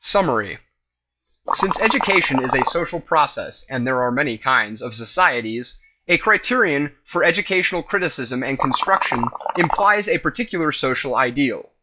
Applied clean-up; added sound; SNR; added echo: classical method log-MMSE.